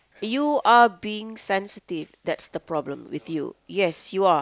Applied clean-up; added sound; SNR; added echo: none; none; none; none.